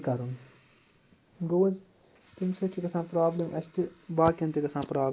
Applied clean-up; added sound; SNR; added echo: neural mask model Resemble Enhance denoiser.